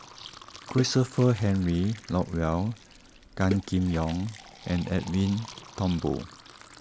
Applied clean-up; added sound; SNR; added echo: none; Fill (with liquid) + Water / Splash, splatter; 15 dB; none.